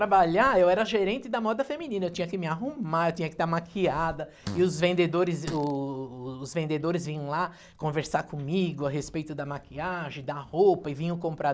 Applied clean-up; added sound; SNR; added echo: none; Fart; 13 dB; none.